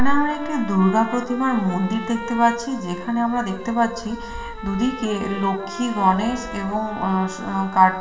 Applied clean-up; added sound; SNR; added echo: none; Trumpet; 14 dB; reverberation time 0.9 s.